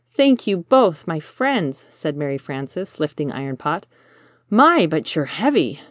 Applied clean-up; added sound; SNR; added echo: none; none; none; none.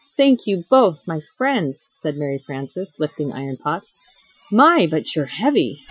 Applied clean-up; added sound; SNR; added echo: classical method Wiener filter.